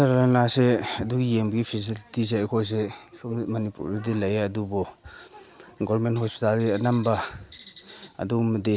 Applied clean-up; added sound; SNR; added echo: none; none; none; none.